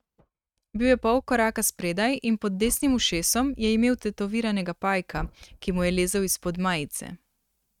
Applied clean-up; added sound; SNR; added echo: neural mask model RNNoise.